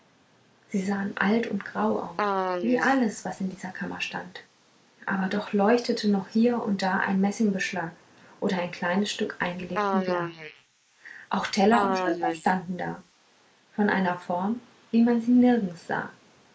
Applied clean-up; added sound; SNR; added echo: neural mask model Resemble Enhance denoiser.